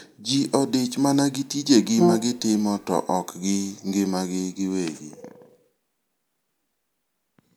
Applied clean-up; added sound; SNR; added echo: none; Brass instrument; 1 dB; none.